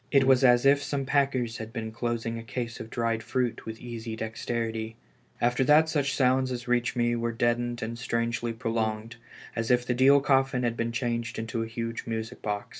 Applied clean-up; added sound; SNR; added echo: none; Brass instrument; 11 dB; none.